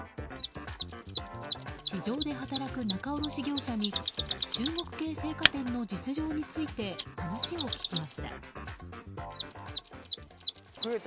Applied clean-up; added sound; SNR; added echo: none; Mechanisms; -1 dB; none.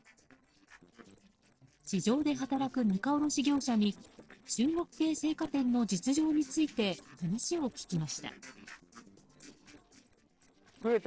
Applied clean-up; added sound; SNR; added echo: neural separator model SepFormer DNS4.